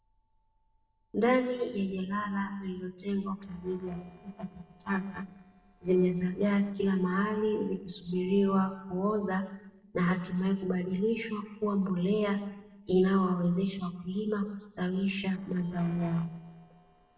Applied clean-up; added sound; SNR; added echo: neural separator model SepFormer DNS4.